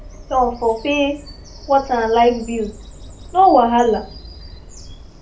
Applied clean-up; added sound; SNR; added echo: none; Bird vocalization, bird call, bird song; 17 dB; reverberation time 0.3 s.